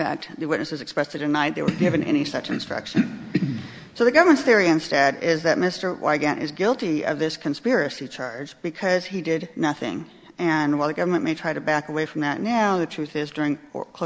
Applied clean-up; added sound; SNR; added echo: none; none; none; none.